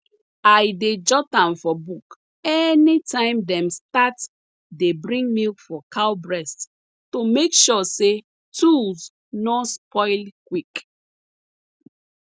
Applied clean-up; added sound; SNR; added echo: none; none; none; none.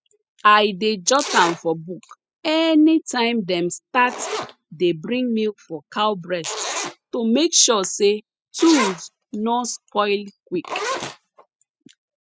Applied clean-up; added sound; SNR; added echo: classical method spectral subtraction.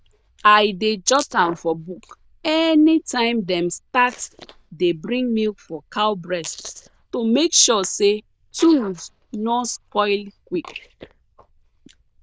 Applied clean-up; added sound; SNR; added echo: neural diffusion model UNIVERSE++.